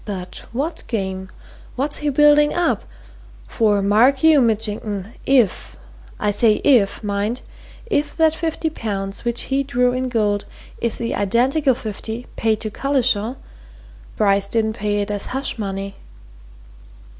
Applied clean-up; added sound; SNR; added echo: none; none; none; none.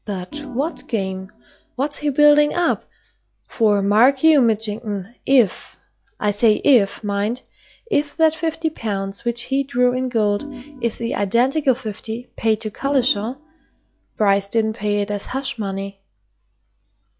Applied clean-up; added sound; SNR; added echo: classical method log-MMSE.